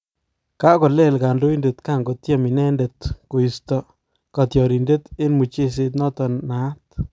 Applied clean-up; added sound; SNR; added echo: none; none; none; none.